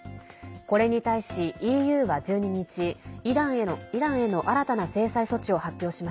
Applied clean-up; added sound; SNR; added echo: none; none; none; none.